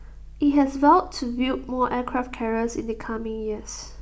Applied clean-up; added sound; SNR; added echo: none; none; none; none.